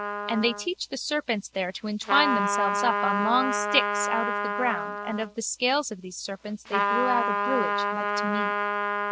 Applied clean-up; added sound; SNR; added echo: none; Trumpet; 0 dB; none.